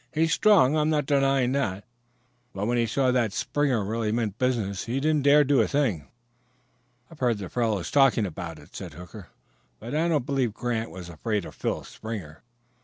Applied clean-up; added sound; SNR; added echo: none; none; none; none.